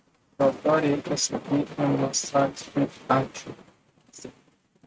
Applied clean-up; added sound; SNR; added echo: neural mask model RNNoise.